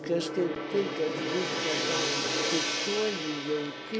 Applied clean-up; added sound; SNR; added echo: none; Gong; -1 dB; none.